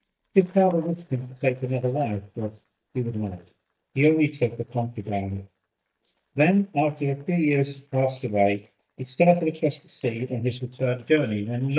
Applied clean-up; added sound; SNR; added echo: neural mask model DeepFilterNet 3.